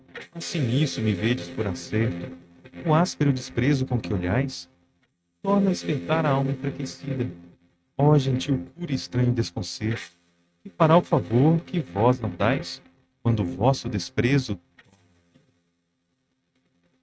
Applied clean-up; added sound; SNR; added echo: neural mask model RNNoise.